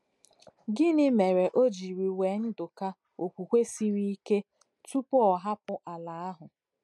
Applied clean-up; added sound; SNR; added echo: none; none; none; none.